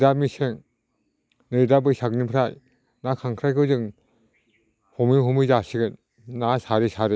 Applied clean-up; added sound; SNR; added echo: none; none; none; none.